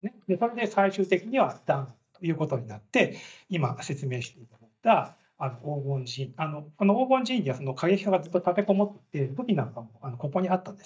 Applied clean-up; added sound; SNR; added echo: neural mask model DeepFilterNet 3.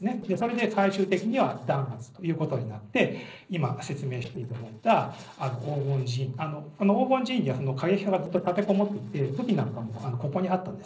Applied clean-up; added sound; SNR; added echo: neural separator model SepFormer DNS4.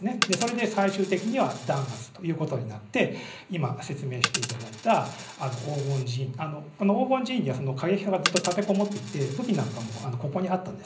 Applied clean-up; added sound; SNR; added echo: none; Coin (dropping); 9 dB; reverberation time 0.5 s.